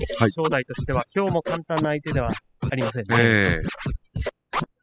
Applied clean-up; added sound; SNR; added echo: classical method spectral subtraction.